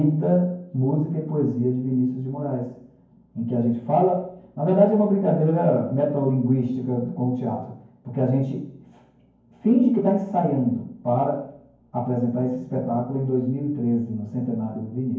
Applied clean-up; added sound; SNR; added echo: none; none; none; reverberation time 0.9 s.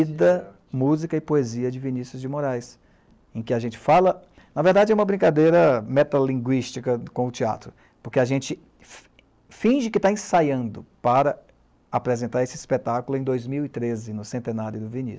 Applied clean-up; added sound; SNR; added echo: none; none; none; none.